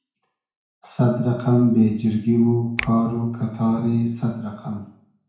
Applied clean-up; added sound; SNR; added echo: none; Finger snapping; 14 dB; reverberation time 0.6 s.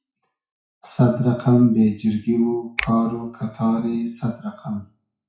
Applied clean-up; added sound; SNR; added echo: classical method WPE with log-MMSE.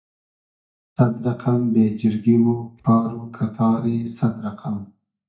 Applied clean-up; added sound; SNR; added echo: neural mask model DeepFilterNet 3.